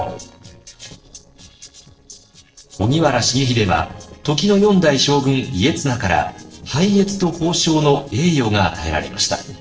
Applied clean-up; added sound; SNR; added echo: neural separator model SepFormer DNS4.